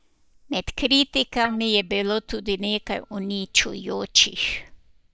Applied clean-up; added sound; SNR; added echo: neural mask model DeepFilterNet 3.